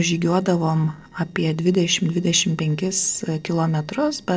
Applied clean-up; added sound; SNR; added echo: neural separator model SepFormer DNS4.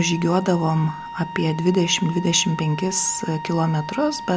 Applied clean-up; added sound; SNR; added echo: none; Wind instrument, woodwind instrument; 12 dB; none.